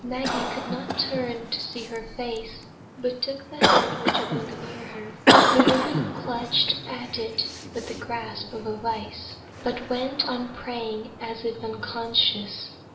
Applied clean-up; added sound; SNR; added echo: none; Cough; -3 dB; reverberation time 0.6 s.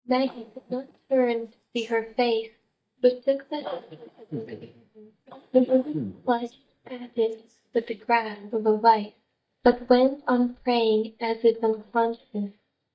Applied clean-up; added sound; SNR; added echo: neural mask model DeepFilterNet 3.